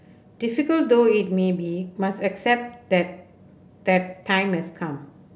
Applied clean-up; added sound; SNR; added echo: none; none; none; none.